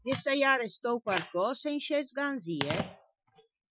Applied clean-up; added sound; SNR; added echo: classical method Wiener filter.